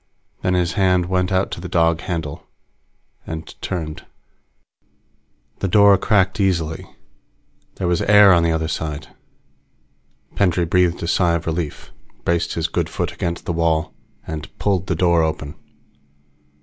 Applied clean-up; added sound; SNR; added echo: none; none; none; none.